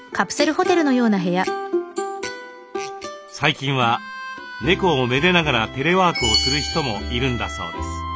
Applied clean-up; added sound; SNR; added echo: none; none; none; none.